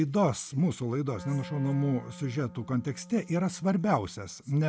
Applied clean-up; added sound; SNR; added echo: none; Wind instrument, woodwind instrument; 18 dB; none.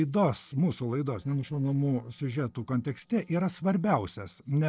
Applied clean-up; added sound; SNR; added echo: neural separator model SepFormer DNS4.